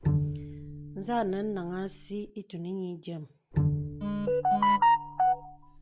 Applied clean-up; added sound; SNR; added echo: none; Bowed string instrument; 4 dB; none.